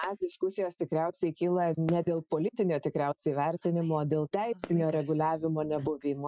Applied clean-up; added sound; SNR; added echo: classical method Wiener filter.